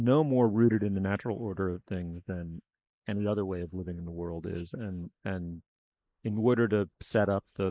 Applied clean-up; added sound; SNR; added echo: neural mask model Resemble Enhance denoiser.